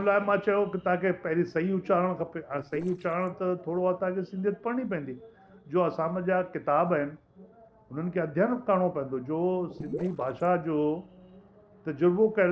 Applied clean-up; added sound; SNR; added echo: neural separator model SepFormer DNS4.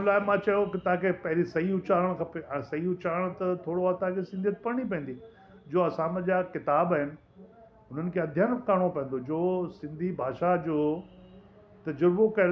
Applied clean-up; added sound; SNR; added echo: none; none; none; none.